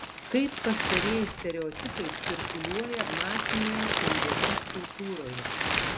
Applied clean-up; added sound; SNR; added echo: none; Crumpling, crinkling; -3 dB; none.